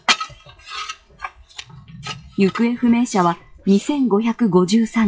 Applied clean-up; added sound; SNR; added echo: classical method WPE with log-MMSE.